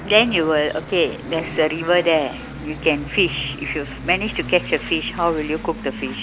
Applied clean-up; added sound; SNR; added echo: none; Aircraft; 12 dB; none.